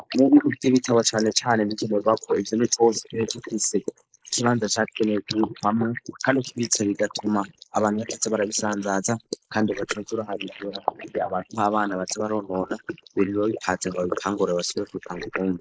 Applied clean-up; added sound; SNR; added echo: neural mask model Resemble Enhance denoiser.